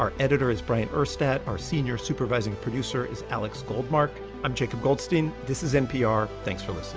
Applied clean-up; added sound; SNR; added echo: none; none; none; none.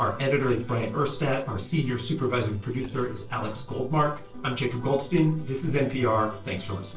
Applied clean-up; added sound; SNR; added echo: neural separator model SepFormer DNS4.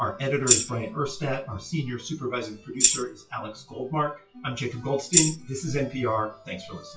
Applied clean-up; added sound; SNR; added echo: classical method WPE with log-MMSE.